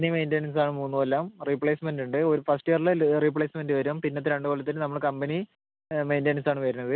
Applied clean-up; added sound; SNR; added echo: none; none; none; none.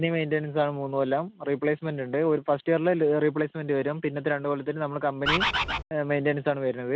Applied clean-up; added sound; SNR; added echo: none; Bird; -1 dB; none.